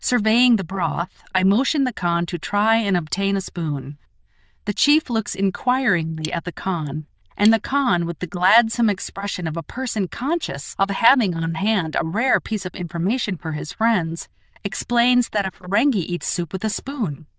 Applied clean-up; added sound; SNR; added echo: neural diffusion model UNIVERSE++.